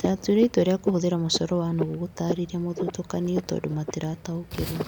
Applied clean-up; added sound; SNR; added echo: none; Frog; 9 dB; none.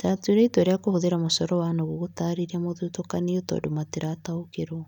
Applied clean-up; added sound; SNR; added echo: none; none; none; none.